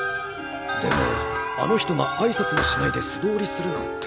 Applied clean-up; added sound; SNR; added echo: none; Thump, thud; 7 dB; none.